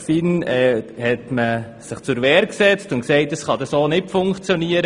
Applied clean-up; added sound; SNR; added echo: none; none; none; none.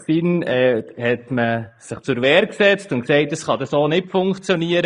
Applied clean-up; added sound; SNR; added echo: neural mask model Resemble Enhance denoiser.